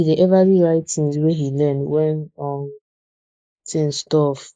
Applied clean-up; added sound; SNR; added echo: neural mask model Resemble Enhance denoiser.